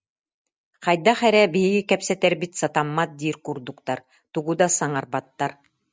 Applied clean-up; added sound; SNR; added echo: none; none; none; none.